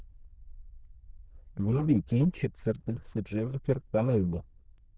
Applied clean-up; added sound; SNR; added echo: neural diffusion model UNIVERSE++.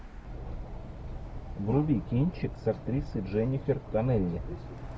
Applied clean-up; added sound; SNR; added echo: none; Bird; 10 dB; none.